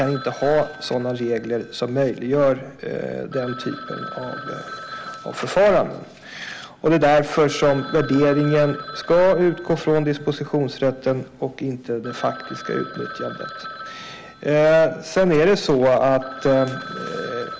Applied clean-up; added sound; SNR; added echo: none; Telephone; 16 dB; none.